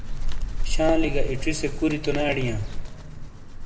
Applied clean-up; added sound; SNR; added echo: none; Bird; -2 dB; reverberation time 1.1 s.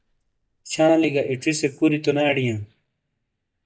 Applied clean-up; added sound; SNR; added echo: neural mask model DeepFilterNet 3.